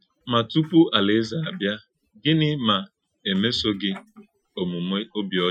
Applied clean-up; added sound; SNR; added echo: classical method Wiener filter.